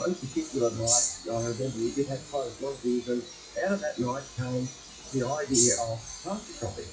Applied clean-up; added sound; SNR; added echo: classical method WPE with log-MMSE.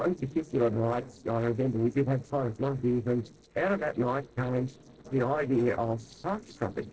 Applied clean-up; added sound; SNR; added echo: neural separator model SepFormer DNS4.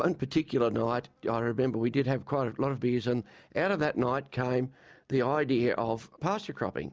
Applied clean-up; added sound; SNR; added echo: none; none; none; none.